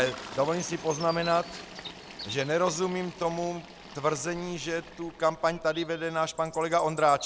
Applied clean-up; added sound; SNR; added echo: none; Bird vocalization, bird call, bird song + Toilet flush; 15 dB; none.